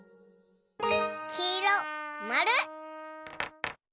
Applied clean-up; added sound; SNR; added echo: none; Trumpet; 10 dB; none.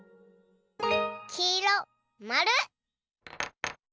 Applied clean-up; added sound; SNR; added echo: none; none; none; none.